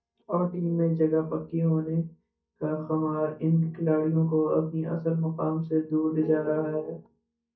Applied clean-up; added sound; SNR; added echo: neural mask model DeepFilterNet 3.